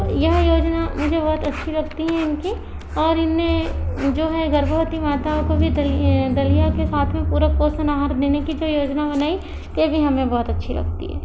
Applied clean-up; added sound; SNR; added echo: none; Engine / Car; 2 dB; none.